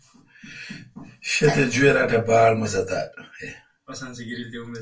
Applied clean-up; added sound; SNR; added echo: none; none; none; reverberation time 0.2 s.